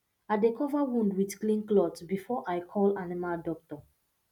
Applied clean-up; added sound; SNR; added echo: none; none; none; none.